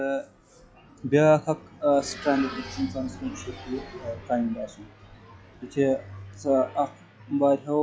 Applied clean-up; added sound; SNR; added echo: classical method log-MMSE.